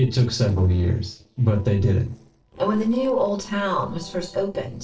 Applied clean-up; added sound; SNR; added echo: neural separator model SepFormer DNS4.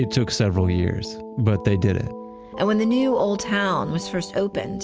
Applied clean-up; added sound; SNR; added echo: none; none; none; none.